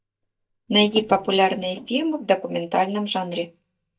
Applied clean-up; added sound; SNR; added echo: neural mask model DeepFilterNet 3.